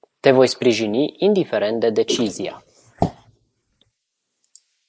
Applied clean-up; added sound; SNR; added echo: neural mask model Resemble Enhance denoiser.